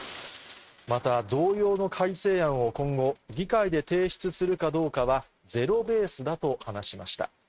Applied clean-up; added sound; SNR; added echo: neural mask model RNNoise.